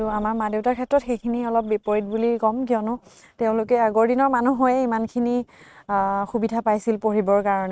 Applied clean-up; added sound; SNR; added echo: neural mask model RNNoise.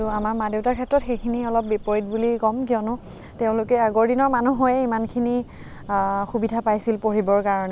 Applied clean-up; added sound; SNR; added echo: none; Thunder; 16 dB; none.